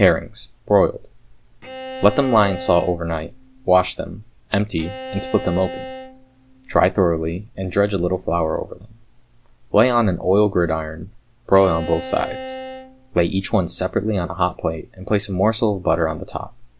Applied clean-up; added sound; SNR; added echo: none; Bowed string instrument; 13 dB; none.